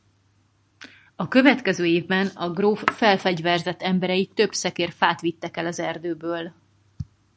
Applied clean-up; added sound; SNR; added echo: none; none; none; none.